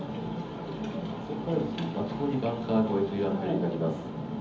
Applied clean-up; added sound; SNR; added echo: none; none; none; reverberation time 0.7 s.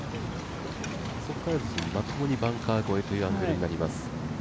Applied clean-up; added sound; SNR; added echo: none; none; none; none.